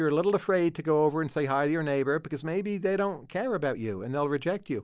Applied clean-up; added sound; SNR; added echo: none; none; none; none.